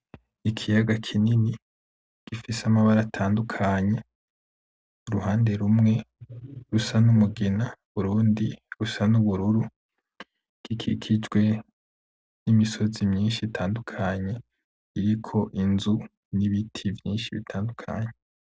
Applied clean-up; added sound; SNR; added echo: none; none; none; none.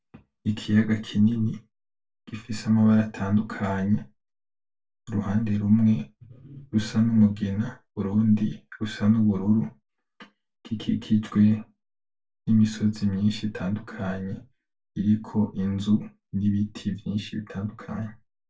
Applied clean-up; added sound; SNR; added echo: none; none; none; reverberation time 0.2 s.